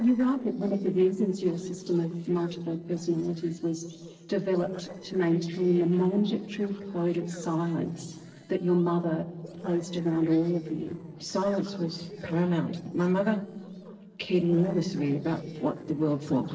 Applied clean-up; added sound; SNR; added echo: neural separator model SepFormer DNS4.